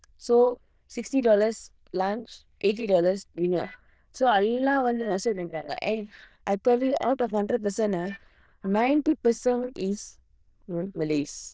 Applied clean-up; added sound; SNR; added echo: neural diffusion model UNIVERSE++.